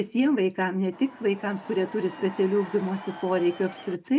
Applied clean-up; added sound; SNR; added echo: none; Crowd / Cheering; 16 dB; none.